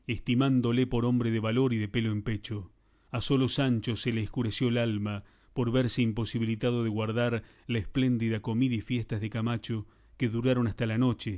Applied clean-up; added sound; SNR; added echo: none; none; none; none.